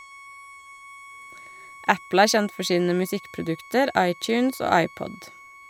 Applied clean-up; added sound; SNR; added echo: none; Bowed string instrument; 20 dB; none.